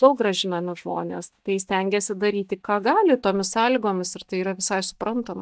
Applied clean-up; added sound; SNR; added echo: neural mask model DeepFilterNet 3.